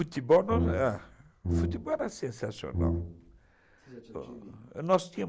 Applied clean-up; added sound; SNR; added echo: none; Brass instrument; 0 dB; none.